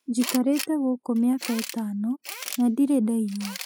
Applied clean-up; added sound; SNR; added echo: classical method spectral subtraction.